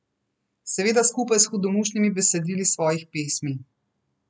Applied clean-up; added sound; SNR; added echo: none; none; none; none.